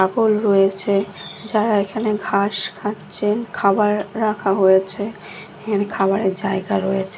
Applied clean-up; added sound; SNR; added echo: none; none; none; none.